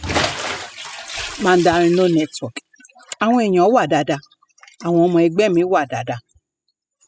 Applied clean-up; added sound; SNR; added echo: classical method spectral subtraction.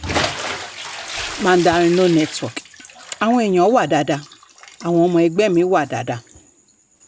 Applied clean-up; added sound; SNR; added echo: none; Bathtub (filling or washing) / Splash, splatter; 12 dB; none.